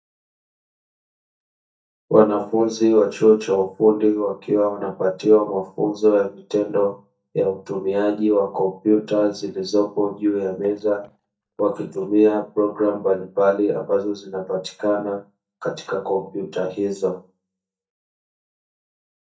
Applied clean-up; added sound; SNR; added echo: neural mask model DeepFilterNet 3.